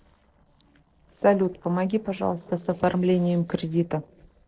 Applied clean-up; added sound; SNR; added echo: neural separator model SepFormer DNS4.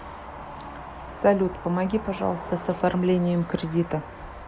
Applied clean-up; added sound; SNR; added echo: none; none; none; none.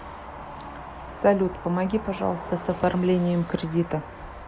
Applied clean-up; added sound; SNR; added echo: none; Drawer open or close; 20 dB; none.